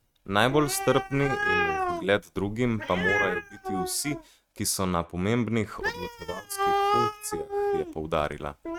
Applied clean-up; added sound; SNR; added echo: neural mask model RNNoise.